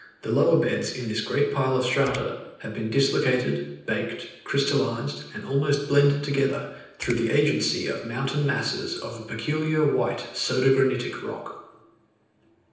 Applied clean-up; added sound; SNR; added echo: neural separator model SepFormer DNS4.